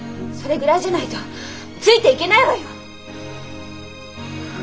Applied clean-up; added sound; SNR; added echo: none; none; none; none.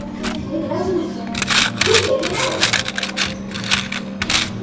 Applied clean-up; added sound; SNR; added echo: none; Coin (dropping); -4 dB; reverberation time 0.6 s.